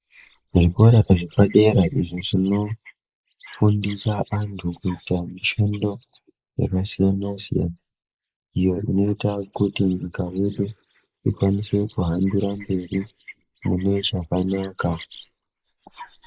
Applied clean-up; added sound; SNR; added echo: neural mask model Resemble Enhance denoiser.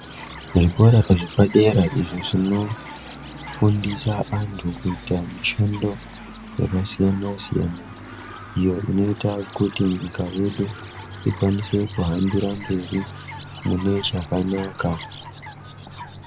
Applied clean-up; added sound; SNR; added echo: none; Aircraft + Chirp, tweet; 14 dB; none.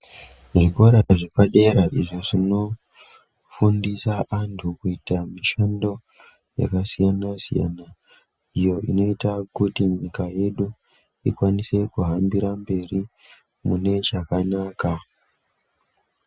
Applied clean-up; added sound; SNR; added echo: none; none; none; none.